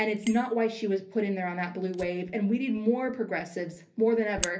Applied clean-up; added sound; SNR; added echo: none; Fire; 17 dB; reverberation time 0.3 s.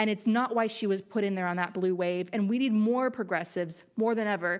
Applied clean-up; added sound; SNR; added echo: none; none; none; none.